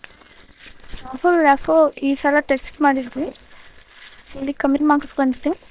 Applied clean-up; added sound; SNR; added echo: neural separator model SepFormer WHAM!.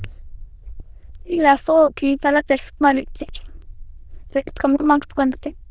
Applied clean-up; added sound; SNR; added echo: neural diffusion model UNIVERSE++.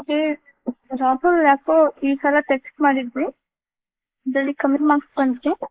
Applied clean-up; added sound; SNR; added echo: neural mask model Resemble Enhance denoiser.